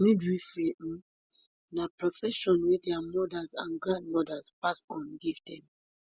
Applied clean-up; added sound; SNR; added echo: none; none; none; none.